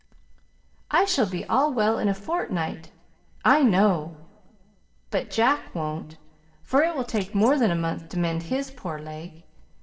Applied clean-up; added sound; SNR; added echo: neural separator model SepFormer DNS4.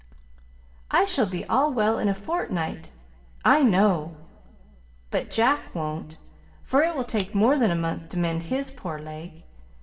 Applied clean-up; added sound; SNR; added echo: none; Scissors; 5 dB; reverberation time 1.1 s.